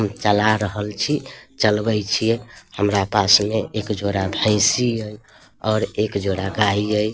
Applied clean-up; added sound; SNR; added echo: none; none; none; none.